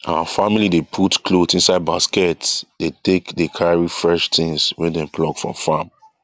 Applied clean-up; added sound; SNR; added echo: none; none; none; none.